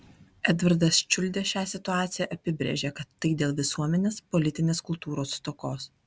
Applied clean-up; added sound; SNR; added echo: none; none; none; none.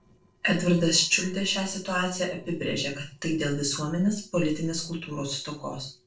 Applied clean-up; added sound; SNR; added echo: neural separator model SepFormer DNS4.